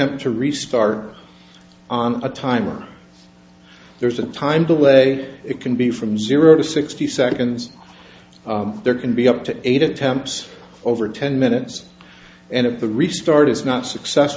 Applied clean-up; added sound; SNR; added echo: none; none; none; none.